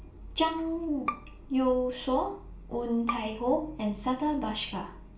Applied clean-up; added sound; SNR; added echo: none; Bowed string instrument; 12 dB; reverberation time 0.4 s.